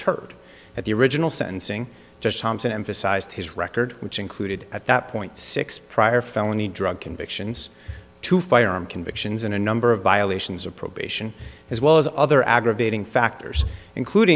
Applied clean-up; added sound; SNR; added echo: none; none; none; none.